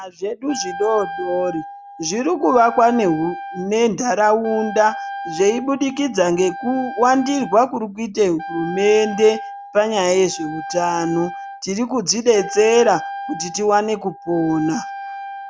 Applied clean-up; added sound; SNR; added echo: none; Wind instrument, woodwind instrument; 12 dB; none.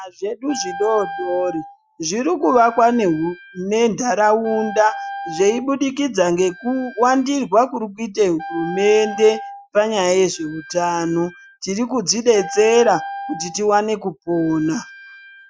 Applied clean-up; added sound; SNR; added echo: classical method Wiener filter.